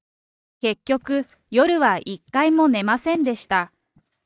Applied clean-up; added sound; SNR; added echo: neural mask model DeepFilterNet 3.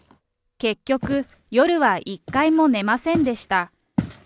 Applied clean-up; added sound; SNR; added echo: none; Walk, footsteps; 12 dB; none.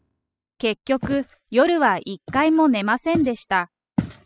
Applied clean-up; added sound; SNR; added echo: classical method spectral subtraction.